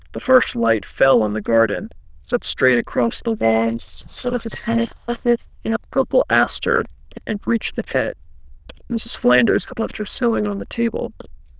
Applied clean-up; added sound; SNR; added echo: neural diffusion model UNIVERSE++.